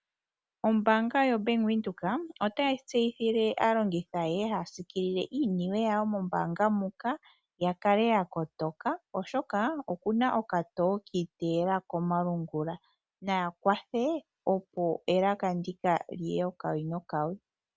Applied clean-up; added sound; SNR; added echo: none; none; none; none.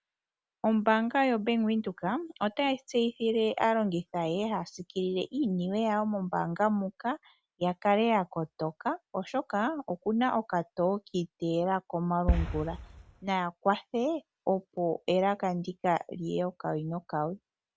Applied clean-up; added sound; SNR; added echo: none; Boom; 2 dB; none.